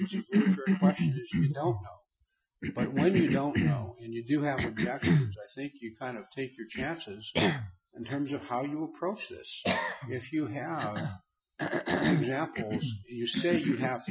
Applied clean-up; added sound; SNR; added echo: classical method Wiener filter.